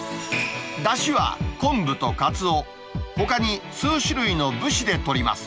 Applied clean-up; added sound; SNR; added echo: none; none; none; none.